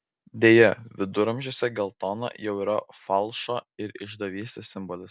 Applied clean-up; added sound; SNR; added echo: none; none; none; none.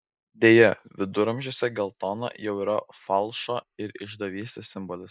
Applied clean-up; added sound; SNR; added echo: neural mask model Resemble Enhance denoiser.